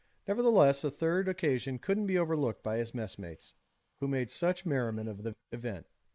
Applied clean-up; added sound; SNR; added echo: neural mask model Resemble Enhance denoiser.